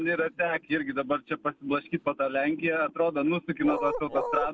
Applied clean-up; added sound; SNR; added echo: none; Bark; 3 dB; none.